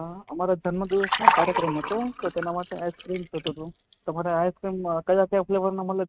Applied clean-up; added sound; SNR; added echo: neural mask model RNNoise.